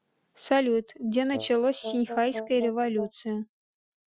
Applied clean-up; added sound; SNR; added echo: classical method Wiener filter.